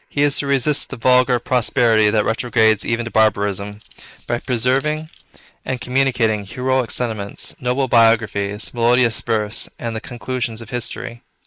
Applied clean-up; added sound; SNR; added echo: neural mask model Resemble Enhance denoiser.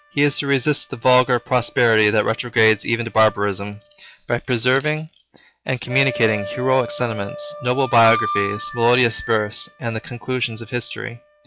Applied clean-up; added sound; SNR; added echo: classical method log-MMSE.